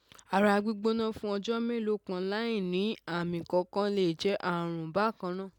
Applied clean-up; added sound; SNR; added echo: none; none; none; none.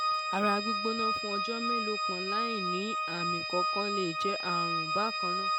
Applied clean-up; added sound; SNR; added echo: none; Organ; -4 dB; none.